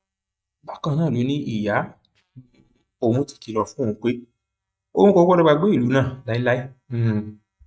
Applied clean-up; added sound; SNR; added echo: neural mask model DeepFilterNet 3.